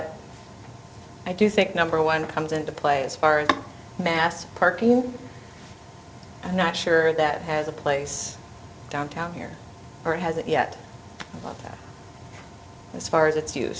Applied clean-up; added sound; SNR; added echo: none; none; none; none.